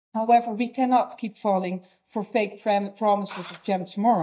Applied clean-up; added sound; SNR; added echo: neural mask model DeepFilterNet 3.